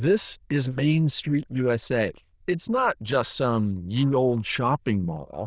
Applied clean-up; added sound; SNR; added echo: neural diffusion model UNIVERSE++.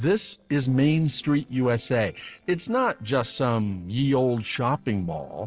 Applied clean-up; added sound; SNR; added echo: neural separator model SepFormer DNS4.